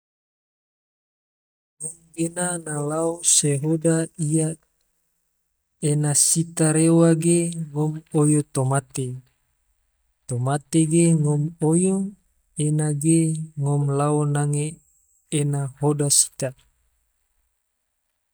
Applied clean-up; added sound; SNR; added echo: neural mask model DeepFilterNet 3.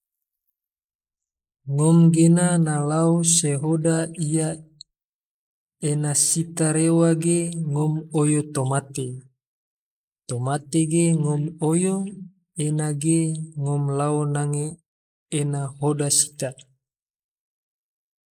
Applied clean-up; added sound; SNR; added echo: neural mask model Resemble Enhance denoiser.